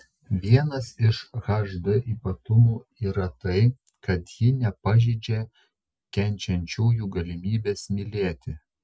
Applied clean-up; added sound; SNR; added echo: none; none; none; none.